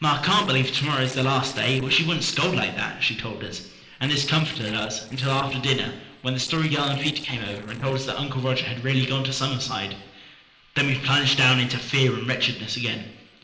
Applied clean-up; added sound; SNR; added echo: neural separator model SepFormer DNS4.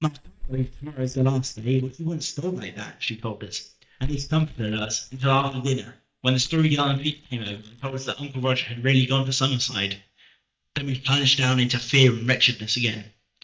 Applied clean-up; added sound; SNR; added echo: neural mask model DeepFilterNet 3.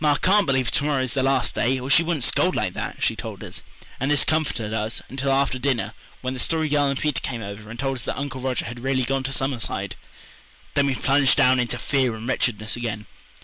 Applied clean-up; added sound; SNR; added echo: none; none; none; none.